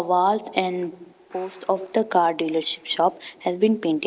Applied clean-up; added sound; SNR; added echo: none; none; none; none.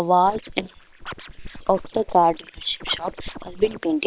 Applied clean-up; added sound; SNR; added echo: neural separator model SepFormer WHAM!.